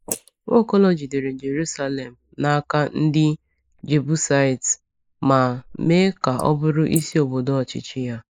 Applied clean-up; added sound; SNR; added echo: neural mask model Resemble Enhance denoiser.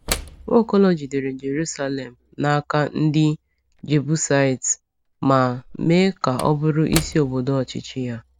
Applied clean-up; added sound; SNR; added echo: none; Slam / Wood; 16 dB; none.